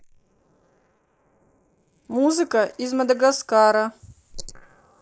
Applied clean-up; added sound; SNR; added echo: neural mask model Resemble Enhance denoiser.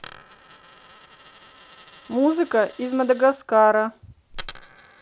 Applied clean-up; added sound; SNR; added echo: none; Coin (dropping); 20 dB; none.